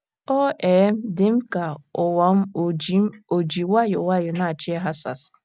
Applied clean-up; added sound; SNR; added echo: none; none; none; none.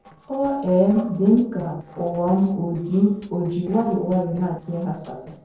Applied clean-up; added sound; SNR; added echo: neural separator model SepFormer DNS4.